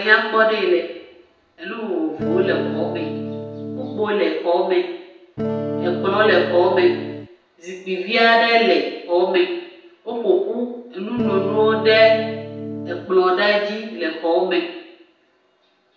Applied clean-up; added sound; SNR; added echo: none; Electric guitar / Strum; 6 dB; reverberation time 0.8 s.